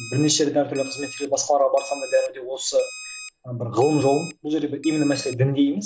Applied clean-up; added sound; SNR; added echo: none; Alarm; 16 dB; none.